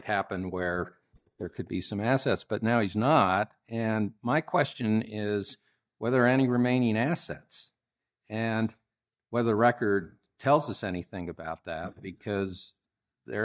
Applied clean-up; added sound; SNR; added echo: neural mask model DeepFilterNet 3.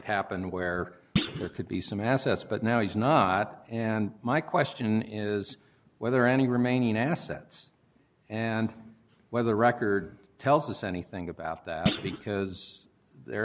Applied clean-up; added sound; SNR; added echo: none; Thump, thud; 5 dB; none.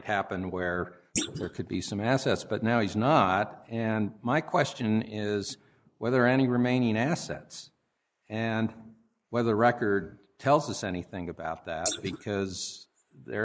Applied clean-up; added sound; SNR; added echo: neural mask model Resemble Enhance denoiser.